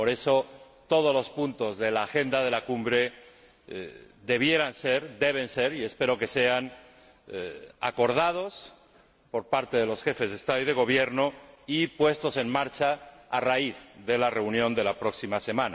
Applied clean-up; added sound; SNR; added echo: none; none; none; none.